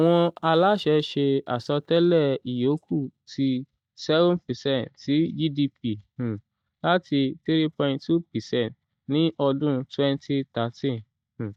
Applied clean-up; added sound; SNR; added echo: neural mask model DeepFilterNet 3.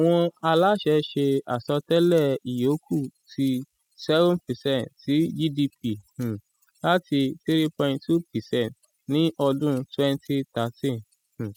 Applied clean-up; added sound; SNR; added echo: classical method spectral subtraction.